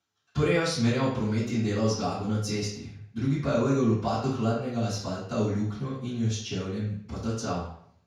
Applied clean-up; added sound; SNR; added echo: none; none; none; reverberation time 0.5 s.